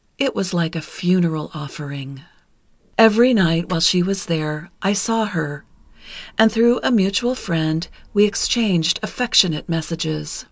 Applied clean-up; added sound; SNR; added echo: none; none; none; none.